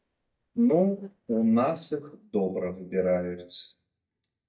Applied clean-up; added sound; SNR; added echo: neural mask model DeepFilterNet 3.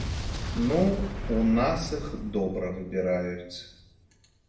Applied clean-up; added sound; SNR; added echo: none; Explosion; 7 dB; reverberation time 0.7 s.